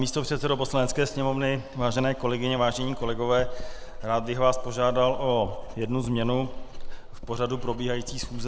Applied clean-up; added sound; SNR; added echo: none; Writing; 6 dB; none.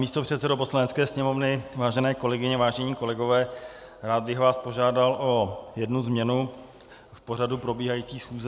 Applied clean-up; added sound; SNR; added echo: none; none; none; none.